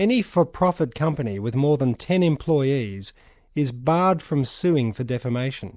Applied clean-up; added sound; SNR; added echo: none; none; none; none.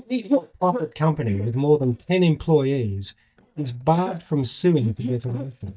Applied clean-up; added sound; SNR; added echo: neural mask model DeepFilterNet 3.